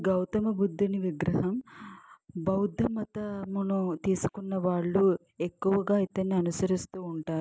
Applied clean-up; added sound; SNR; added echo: none; none; none; none.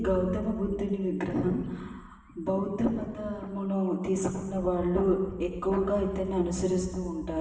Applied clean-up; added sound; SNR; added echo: none; Bird; 15 dB; reverberation time 1.2 s.